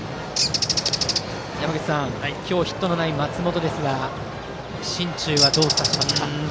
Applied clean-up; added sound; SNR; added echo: none; Bird; 3 dB; none.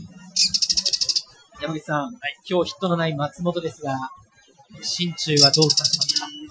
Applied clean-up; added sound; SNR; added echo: classical method Wiener filter.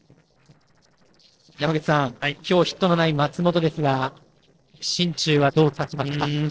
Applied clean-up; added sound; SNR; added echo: neural separator model SepFormer DNS4.